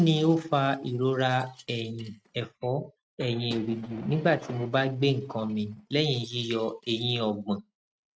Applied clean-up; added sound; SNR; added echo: neural mask model RNNoise.